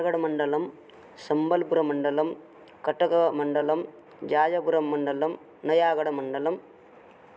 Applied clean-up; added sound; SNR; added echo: none; none; none; none.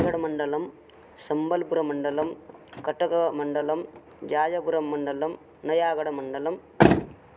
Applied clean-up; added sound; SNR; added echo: none; Motor vehicle (road); 3 dB; none.